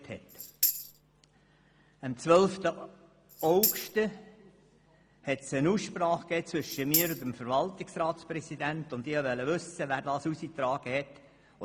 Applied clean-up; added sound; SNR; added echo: none; Tambourine; 3 dB; none.